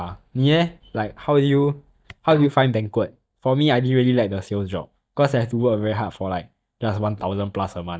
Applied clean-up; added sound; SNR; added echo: neural mask model DeepFilterNet 3.